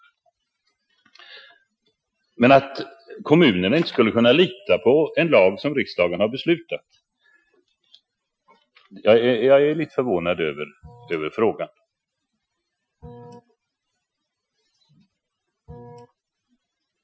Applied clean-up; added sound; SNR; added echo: classical method Wiener filter.